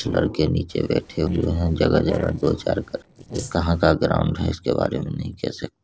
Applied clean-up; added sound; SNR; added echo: neural separator model SepFormer DNS4.